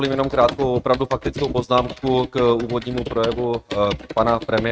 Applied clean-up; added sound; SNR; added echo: neural mask model RNNoise.